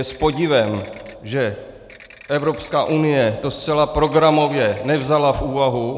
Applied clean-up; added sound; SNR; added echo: none; Ratchet, pawl / Percussion; 18 dB; none.